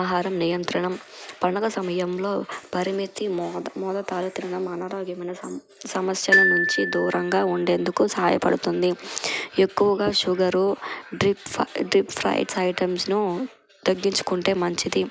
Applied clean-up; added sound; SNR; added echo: none; Glockenspiel; 0 dB; none.